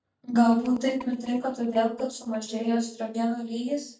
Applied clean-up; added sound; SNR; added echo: neural mask model DeepFilterNet 3.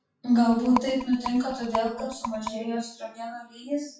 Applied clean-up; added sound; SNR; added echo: classical method WPE with log-MMSE.